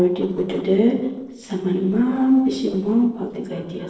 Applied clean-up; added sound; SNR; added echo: neural separator model SepFormer DNS4.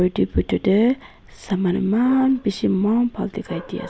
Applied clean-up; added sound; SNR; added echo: none; none; none; none.